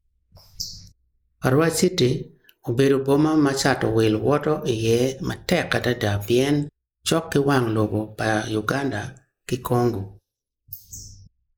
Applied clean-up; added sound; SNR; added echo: neural mask model Resemble Enhance denoiser.